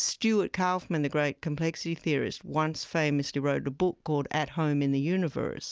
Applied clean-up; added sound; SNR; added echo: none; none; none; none.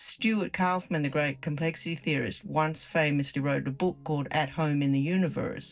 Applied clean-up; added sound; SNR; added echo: neural separator model SepFormer DNS4.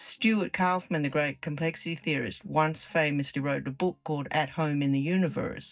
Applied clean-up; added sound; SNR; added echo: neural mask model DeepFilterNet 3.